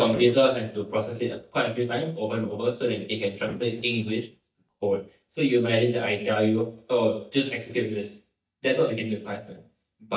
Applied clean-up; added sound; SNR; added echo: neural mask model DeepFilterNet 3.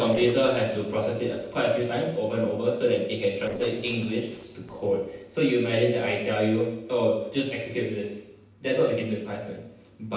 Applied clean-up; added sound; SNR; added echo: neural separator model SepFormer DNS4.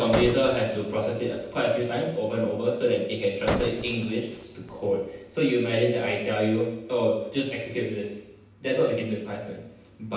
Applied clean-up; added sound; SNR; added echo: none; Gunshot, gunfire; 9 dB; reverberation time 0.9 s.